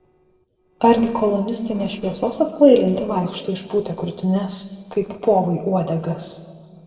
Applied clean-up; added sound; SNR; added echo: neural separator model SepFormer DNS4.